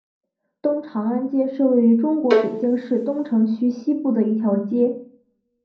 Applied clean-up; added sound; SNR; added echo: none; Bowed string instrument; 4 dB; reverberation time 0.6 s.